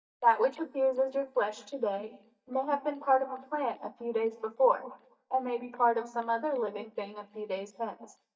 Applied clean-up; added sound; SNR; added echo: neural mask model DeepFilterNet 3.